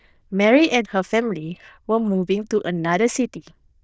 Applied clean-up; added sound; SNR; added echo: neural diffusion model UNIVERSE++.